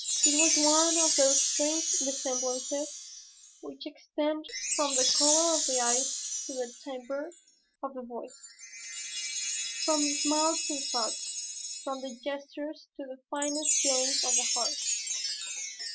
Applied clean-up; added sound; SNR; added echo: none; Chime; -4 dB; none.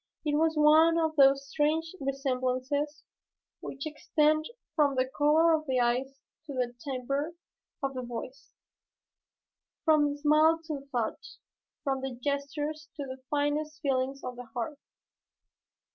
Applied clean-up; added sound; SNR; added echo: none; none; none; none.